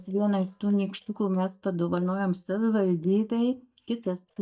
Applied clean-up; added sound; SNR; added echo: neural mask model DeepFilterNet 3.